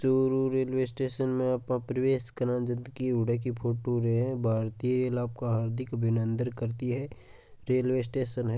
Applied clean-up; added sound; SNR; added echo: none; none; none; none.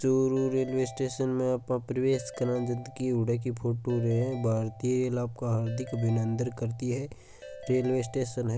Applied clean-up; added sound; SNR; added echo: none; Ringtone / Keyboard (musical); 18 dB; none.